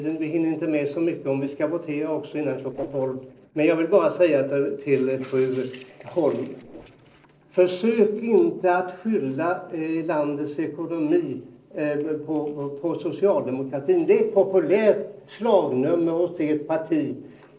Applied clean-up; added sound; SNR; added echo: neural separator model SepFormer DNS4.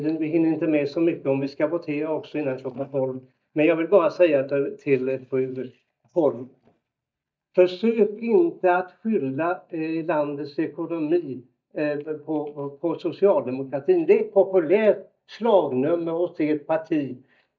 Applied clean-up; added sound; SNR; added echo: neural mask model DeepFilterNet 3.